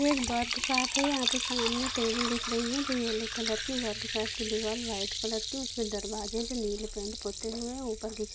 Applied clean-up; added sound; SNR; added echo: none; Liquid; 2 dB; none.